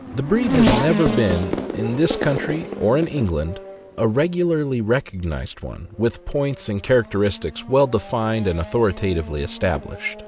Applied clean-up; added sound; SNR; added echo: none; Race car, auto racing / Accelerating, revving, vroom; 6 dB; none.